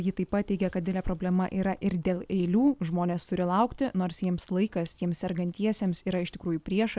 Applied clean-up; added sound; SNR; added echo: none; none; none; none.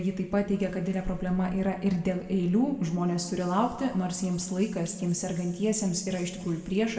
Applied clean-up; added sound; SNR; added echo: none; none; none; reverberation time 1.8 s.